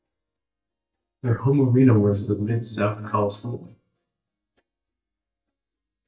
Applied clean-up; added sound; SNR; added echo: neural mask model DeepFilterNet 3.